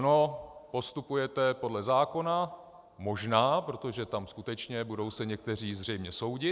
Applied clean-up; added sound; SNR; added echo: none; none; none; none.